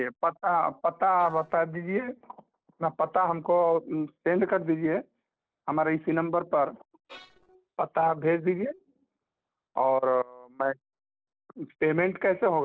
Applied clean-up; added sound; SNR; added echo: neural separator model SepFormer DNS4.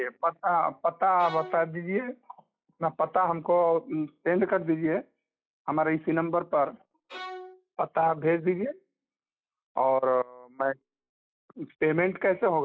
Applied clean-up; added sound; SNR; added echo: classical method log-MMSE.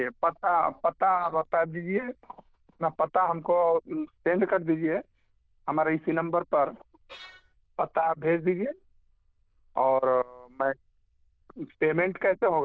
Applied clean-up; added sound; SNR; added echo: neural diffusion model UNIVERSE++.